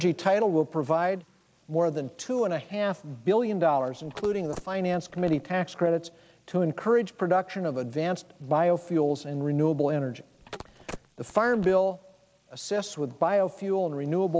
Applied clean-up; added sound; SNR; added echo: neural mask model Resemble Enhance denoiser.